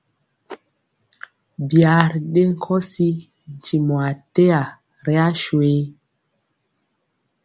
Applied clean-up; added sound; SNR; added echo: none; none; none; none.